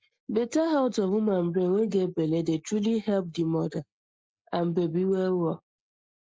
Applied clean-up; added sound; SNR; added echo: neural mask model Resemble Enhance denoiser.